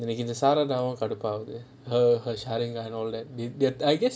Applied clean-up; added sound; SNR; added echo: none; none; none; none.